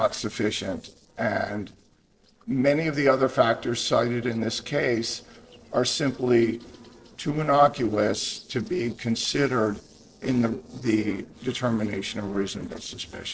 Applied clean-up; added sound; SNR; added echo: neural separator model SepFormer DNS4.